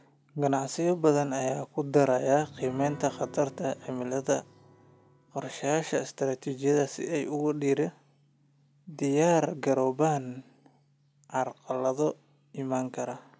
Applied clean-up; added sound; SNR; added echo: none; Piano; 17 dB; none.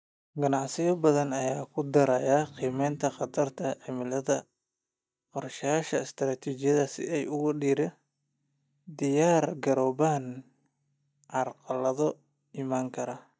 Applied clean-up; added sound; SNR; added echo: neural mask model DeepFilterNet 3.